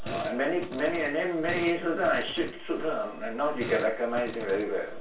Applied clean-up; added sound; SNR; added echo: none; Fart; 13 dB; reverberation time 0.3 s.